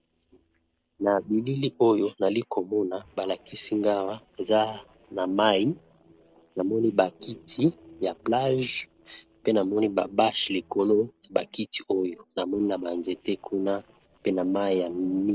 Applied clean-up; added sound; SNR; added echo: neural separator model SepFormer DNS4.